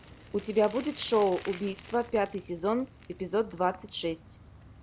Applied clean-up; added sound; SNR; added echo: none; Bicycle; 19 dB; none.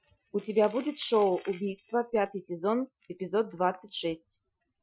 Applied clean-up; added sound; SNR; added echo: classical method Wiener filter.